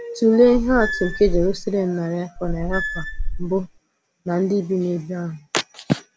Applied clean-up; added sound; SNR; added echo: none; Squeak / Screech; 4 dB; none.